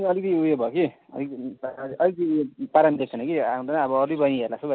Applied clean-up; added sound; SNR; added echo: none; none; none; none.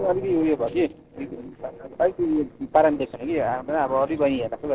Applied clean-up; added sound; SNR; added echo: neural separator model SepFormer DNS4.